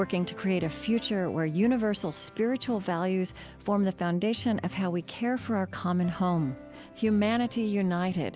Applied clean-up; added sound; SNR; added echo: none; none; none; none.